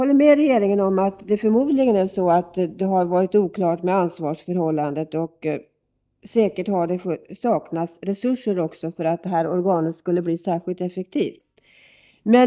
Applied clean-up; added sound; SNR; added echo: neural mask model DeepFilterNet 3.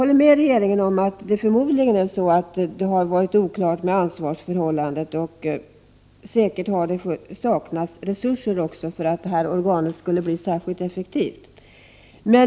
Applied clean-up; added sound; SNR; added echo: none; none; none; none.